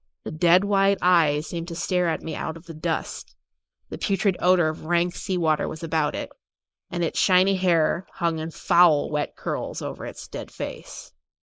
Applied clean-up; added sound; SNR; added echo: neural mask model Resemble Enhance denoiser.